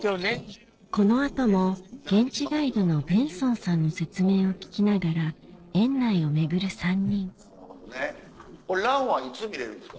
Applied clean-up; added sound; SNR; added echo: neural separator model SepFormer DNS4.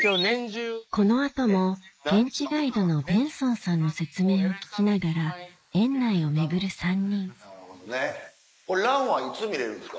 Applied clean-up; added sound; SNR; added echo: neural mask model Resemble Enhance denoiser.